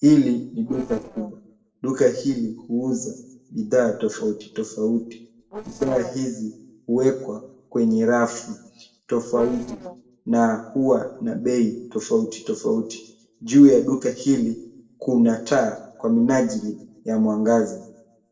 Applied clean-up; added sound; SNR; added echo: neural separator model SepFormer DNS4.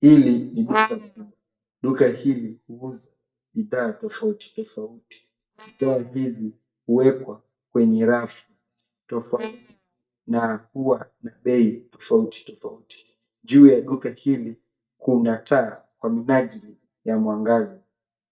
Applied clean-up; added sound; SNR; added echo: neural mask model DeepFilterNet 3.